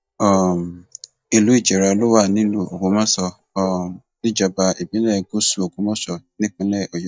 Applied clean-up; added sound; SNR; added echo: neural mask model DeepFilterNet 3.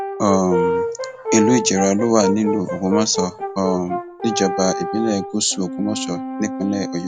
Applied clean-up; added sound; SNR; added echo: none; Brass instrument; 4 dB; none.